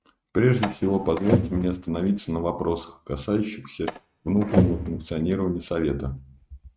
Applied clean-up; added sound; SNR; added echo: neural mask model RNNoise.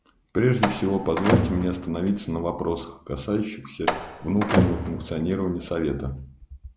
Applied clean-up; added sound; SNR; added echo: none; Slam; 3 dB; none.